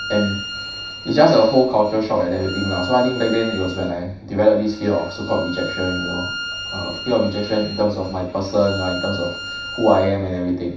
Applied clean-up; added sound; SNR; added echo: none; Bowed string instrument; 11 dB; reverberation time 0.7 s.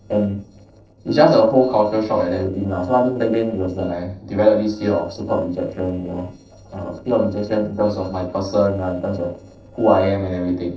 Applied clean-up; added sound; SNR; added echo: neural separator model SepFormer DNS4.